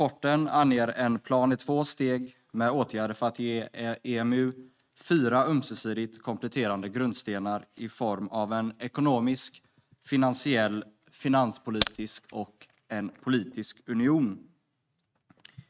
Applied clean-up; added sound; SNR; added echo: neural mask model RNNoise.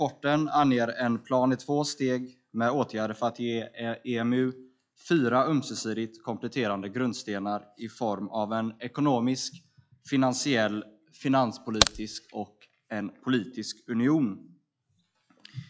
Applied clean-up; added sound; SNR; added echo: classical method log-MMSE.